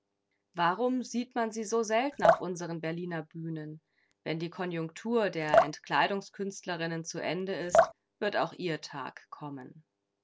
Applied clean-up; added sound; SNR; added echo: none; Drip; -1 dB; none.